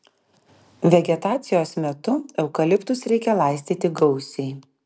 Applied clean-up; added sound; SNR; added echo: none; none; none; none.